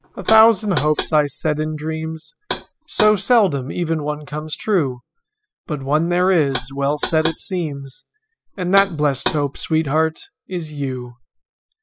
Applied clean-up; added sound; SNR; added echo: classical method spectral subtraction.